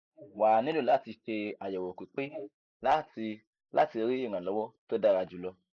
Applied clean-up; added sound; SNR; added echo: neural mask model Resemble Enhance denoiser.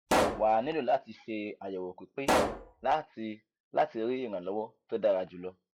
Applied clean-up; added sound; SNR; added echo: classical method log-MMSE.